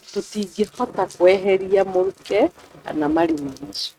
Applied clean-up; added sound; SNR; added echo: neural mask model RNNoise.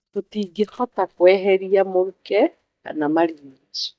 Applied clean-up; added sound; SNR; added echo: neural mask model DeepFilterNet 3.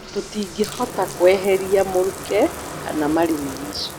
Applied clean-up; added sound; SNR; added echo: none; Bathtub (filling or washing); 11 dB; none.